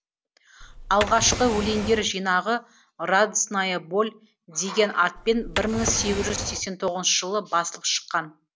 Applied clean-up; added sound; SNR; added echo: none; Drawer open or close; 7 dB; none.